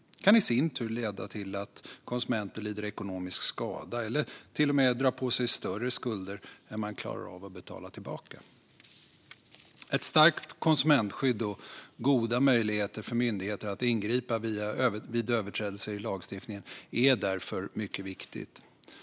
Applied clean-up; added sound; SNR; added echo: none; none; none; none.